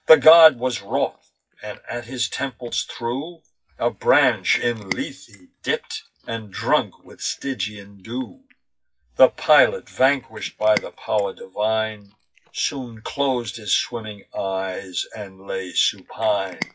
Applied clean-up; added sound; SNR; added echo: classical method WPE with log-MMSE.